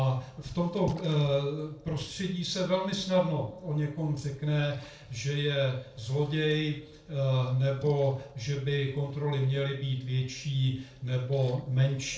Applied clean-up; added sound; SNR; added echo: neural separator model SepFormer DNS4.